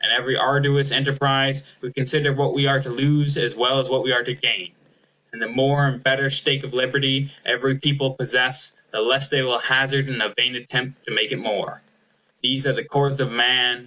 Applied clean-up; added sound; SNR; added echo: none; none; none; none.